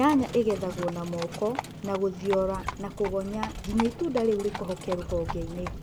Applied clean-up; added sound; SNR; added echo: none; Livestock, farm animals, working animals; 8 dB; none.